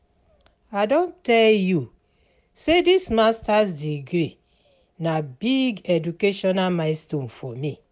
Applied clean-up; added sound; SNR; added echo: none; none; none; none.